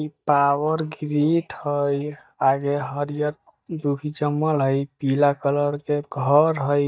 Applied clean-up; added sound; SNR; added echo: neural mask model DeepFilterNet 3.